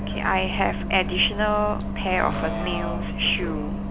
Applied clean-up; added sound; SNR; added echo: none; Bus; 2 dB; none.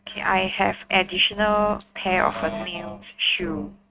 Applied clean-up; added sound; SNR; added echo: neural mask model RNNoise.